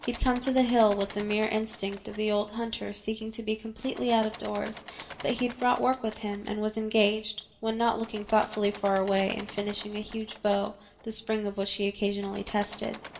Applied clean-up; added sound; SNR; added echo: none; Engine / Mechanisms; 18 dB; reverberation time 0.7 s.